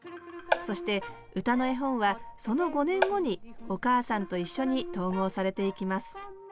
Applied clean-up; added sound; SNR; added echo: none; Marimba, xylophone; -2 dB; none.